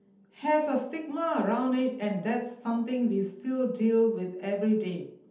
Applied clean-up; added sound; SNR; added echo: none; none; none; reverberation time 0.6 s.